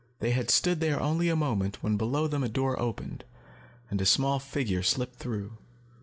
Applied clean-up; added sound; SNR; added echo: none; none; none; none.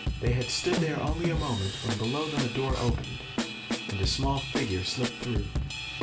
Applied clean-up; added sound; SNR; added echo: none; Drum / Drum kit; 0 dB; reverberation time 0.3 s.